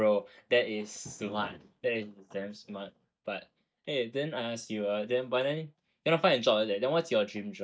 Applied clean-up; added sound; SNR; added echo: neural mask model DeepFilterNet 3.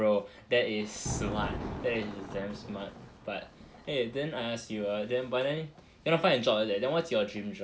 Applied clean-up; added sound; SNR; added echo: none; Thunder; 12 dB; reverberation time 0.2 s.